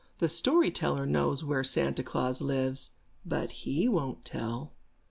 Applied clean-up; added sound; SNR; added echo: none; none; none; none.